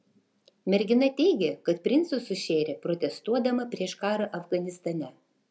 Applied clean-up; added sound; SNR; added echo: none; none; none; none.